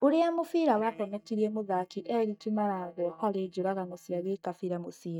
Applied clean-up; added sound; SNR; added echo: neural mask model DeepFilterNet 3.